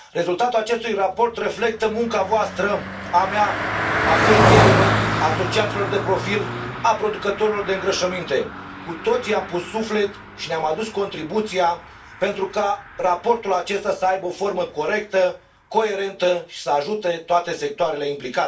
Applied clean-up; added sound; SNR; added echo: none; Car passing by; 3 dB; reverberation time 0.2 s.